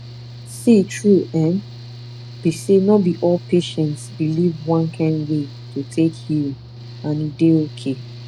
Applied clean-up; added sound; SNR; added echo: none; Mechanical fan / Engine; 15 dB; none.